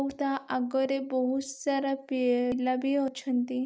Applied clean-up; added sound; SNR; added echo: none; none; none; none.